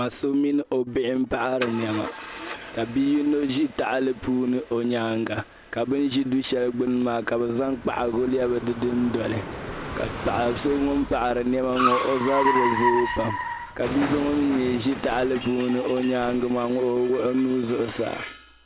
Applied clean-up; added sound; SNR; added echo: none; Car; 8 dB; none.